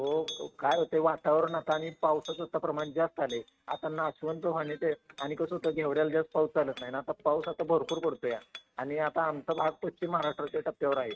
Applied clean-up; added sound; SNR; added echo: neural mask model RNNoise.